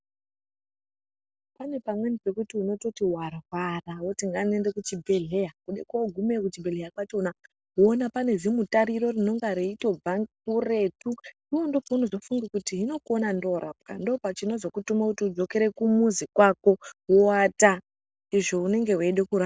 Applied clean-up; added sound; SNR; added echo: none; none; none; none.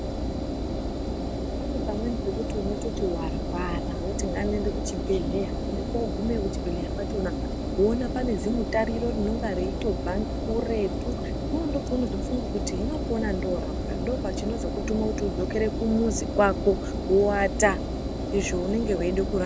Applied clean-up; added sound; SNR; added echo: none; Engine; 1 dB; none.